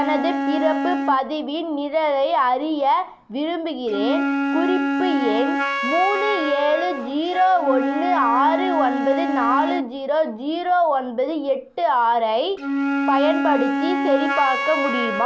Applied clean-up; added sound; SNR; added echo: none; Wind instrument, woodwind instrument; 3 dB; none.